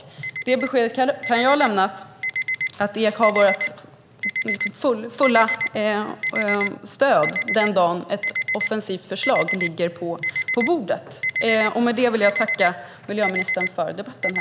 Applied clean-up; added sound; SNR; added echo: none; Alarm; 5 dB; none.